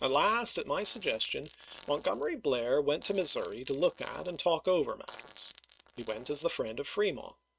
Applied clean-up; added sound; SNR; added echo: neural mask model RNNoise.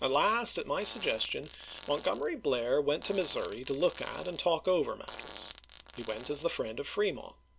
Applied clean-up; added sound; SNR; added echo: none; Fart; 17 dB; none.